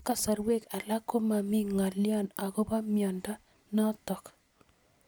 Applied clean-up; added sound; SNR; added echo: none; none; none; none.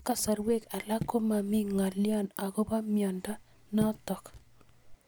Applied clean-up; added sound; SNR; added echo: none; Raindrop / Drip; 14 dB; none.